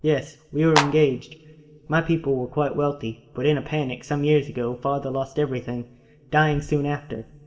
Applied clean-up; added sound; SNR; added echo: none; Clapping; 0 dB; reverberation time 2.5 s.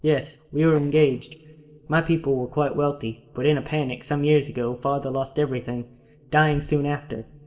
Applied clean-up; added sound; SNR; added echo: neural separator model SepFormer DNS4.